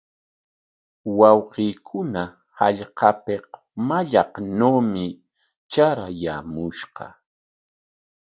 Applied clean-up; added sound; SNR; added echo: none; none; none; none.